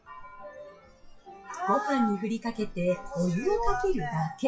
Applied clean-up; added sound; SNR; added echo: classical method WPE with log-MMSE.